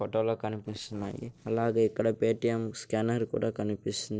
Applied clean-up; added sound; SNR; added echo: neural separator model SepFormer DNS4.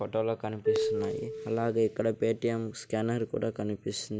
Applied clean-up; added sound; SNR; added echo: none; Marimba, xylophone; 6 dB; none.